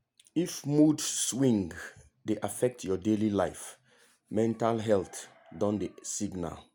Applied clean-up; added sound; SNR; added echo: none; none; none; none.